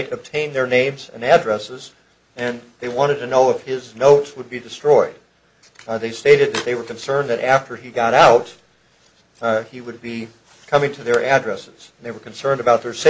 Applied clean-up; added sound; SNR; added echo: none; none; none; none.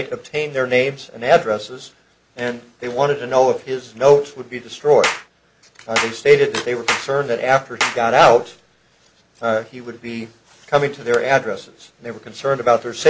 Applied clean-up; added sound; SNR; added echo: none; Clapping; 7 dB; none.